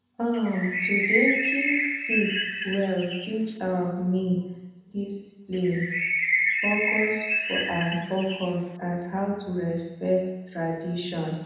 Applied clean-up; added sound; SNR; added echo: none; Bird; -1 dB; reverberation time 1.0 s.